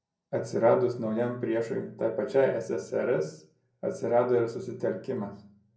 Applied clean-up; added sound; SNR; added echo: none; none; none; reverberation time 0.6 s.